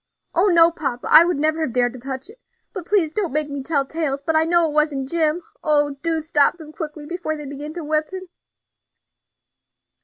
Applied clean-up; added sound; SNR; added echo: none; none; none; none.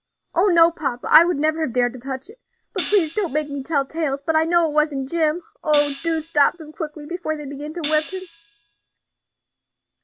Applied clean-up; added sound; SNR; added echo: none; Hi-hat; 10 dB; none.